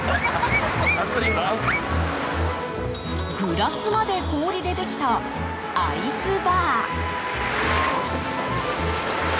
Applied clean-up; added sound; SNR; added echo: none; Traffic noise, roadway noise; 7 dB; none.